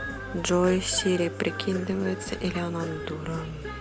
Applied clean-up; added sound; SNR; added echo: none; Bass guitar; 13 dB; none.